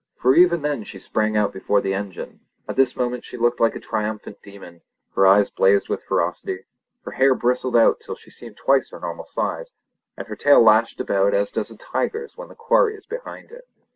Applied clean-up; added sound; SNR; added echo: none; none; none; none.